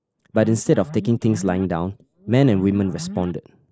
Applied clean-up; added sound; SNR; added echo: neural mask model Resemble Enhance denoiser.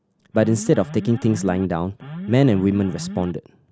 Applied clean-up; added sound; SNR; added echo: none; Alarm; 12 dB; none.